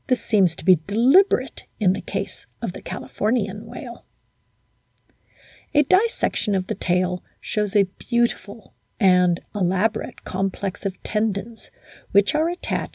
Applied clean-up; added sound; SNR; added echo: none; none; none; none.